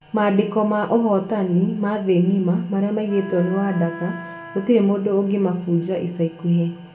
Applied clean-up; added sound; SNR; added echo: none; Wind instrument, woodwind instrument; 17 dB; reverberation time 0.2 s.